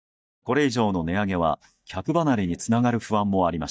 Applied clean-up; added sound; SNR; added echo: neural mask model DeepFilterNet 3.